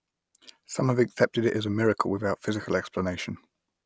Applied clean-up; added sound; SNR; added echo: none; none; none; none.